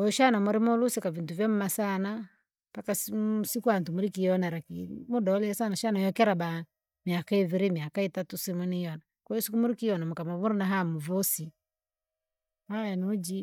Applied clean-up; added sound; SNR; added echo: neural mask model DeepFilterNet 3.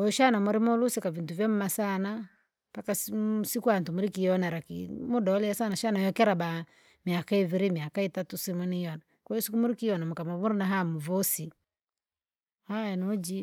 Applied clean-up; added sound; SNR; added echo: none; none; none; none.